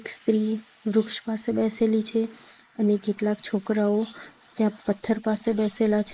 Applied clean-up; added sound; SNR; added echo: neural mask model Resemble Enhance denoiser.